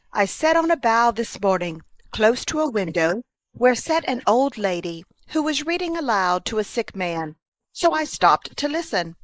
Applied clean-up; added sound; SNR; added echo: neural mask model Resemble Enhance denoiser.